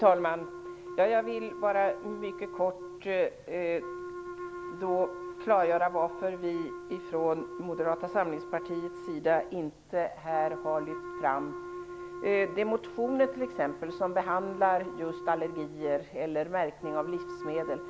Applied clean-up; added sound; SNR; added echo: none; Wind instrument, woodwind instrument; 11 dB; none.